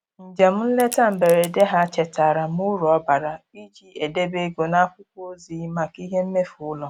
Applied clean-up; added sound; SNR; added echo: none; Crack; 16 dB; none.